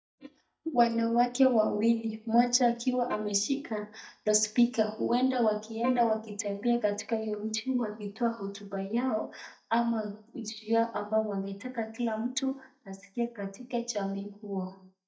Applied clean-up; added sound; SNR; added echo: neural mask model DeepFilterNet 3.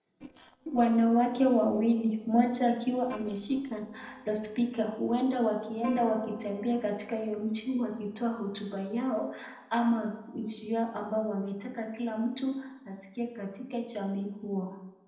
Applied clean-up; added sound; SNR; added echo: neural separator model SepFormer DNS4.